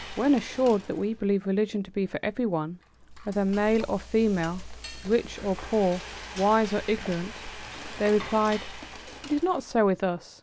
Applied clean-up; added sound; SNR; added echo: none; Frying (food); 14 dB; none.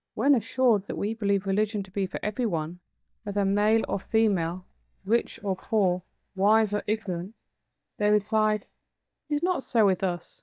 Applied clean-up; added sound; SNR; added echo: neural mask model DeepFilterNet 3.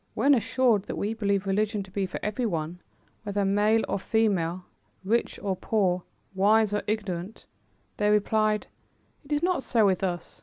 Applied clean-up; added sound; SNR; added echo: none; none; none; none.